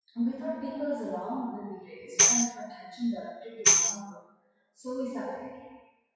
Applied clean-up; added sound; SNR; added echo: classical method WPE with log-MMSE.